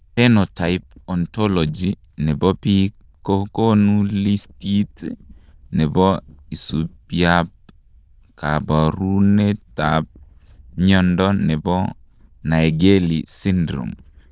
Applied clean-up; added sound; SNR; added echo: neural diffusion model UNIVERSE++.